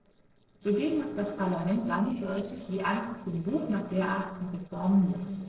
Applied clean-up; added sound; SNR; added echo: neural separator model SepFormer DNS4.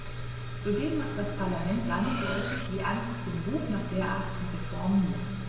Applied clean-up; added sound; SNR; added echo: none; Cutlery, silverware; 11 dB; reverberation time 1.6 s.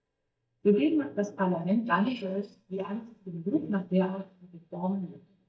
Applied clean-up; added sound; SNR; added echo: neural mask model DeepFilterNet 3.